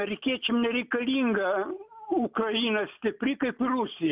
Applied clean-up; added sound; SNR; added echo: none; none; none; none.